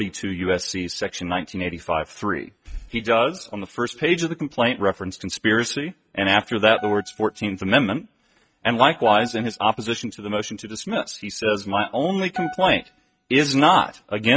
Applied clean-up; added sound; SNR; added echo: neural mask model RNNoise.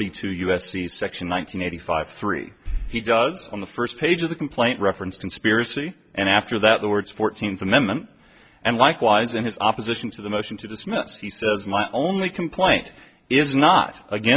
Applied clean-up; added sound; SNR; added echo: none; none; none; none.